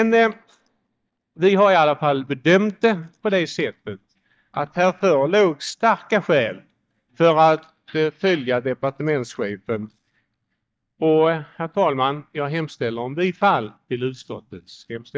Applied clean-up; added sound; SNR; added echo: neural mask model DeepFilterNet 3.